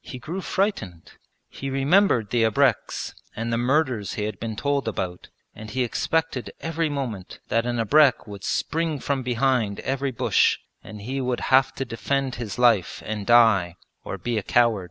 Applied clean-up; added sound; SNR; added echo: none; none; none; none.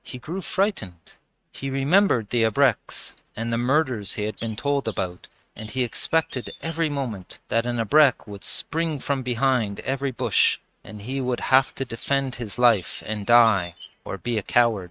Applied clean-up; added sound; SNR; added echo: neural mask model RNNoise.